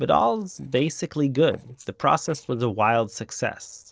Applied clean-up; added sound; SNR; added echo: neural separator model SepFormer DNS4.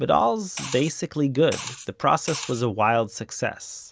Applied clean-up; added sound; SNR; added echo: none; Liquid; 14 dB; none.